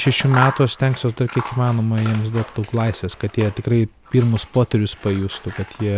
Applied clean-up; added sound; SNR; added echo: none; Scissors; 14 dB; none.